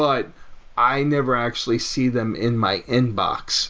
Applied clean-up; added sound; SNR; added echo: none; none; none; none.